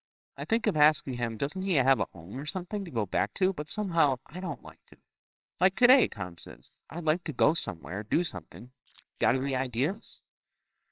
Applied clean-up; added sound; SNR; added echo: neural separator model SepFormer WHAMR!.